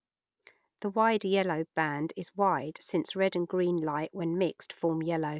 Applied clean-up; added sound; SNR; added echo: none; none; none; none.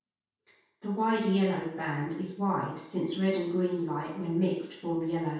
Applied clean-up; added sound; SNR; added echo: none; none; none; reverberation time 0.6 s.